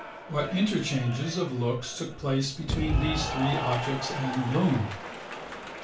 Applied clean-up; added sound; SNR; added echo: none; Applause / Cheering; 5 dB; reverberation time 0.3 s.